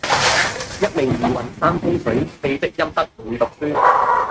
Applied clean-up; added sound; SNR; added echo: neural mask model RNNoise.